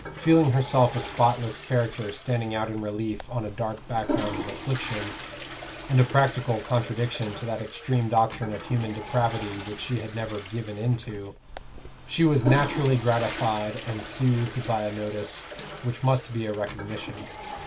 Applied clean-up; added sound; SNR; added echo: none; Toilet flush / Water; 10 dB; none.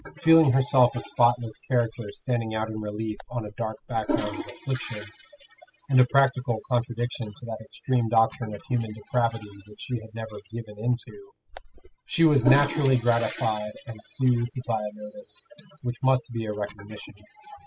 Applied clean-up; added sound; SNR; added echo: classical method spectral subtraction.